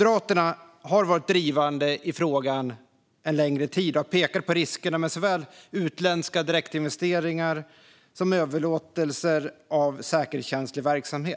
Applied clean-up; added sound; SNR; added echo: none; none; none; none.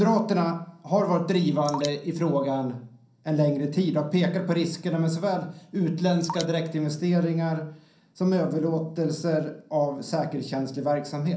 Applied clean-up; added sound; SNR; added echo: none; Drip; 16 dB; reverberation time 0.6 s.